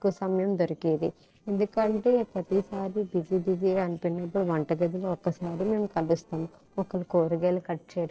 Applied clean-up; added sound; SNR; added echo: neural separator model SepFormer DNS4.